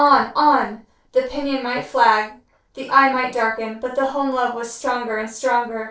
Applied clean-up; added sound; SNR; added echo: neural separator model SepFormer DNS4.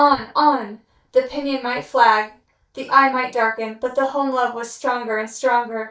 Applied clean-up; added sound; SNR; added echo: neural mask model DeepFilterNet 3.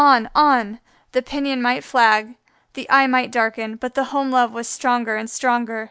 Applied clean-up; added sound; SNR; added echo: none; none; none; none.